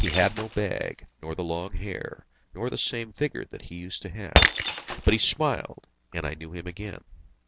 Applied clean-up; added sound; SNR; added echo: none; Shatter; 0 dB; none.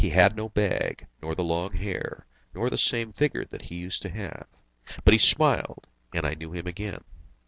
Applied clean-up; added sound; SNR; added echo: none; none; none; none.